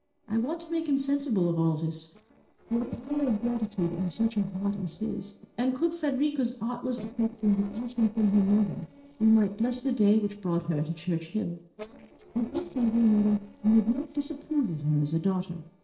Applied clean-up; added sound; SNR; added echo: neural separator model SepFormer DNS4.